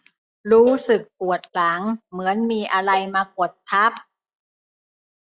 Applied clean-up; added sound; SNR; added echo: classical method log-MMSE.